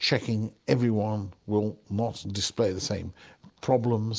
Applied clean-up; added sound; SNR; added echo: none; none; none; none.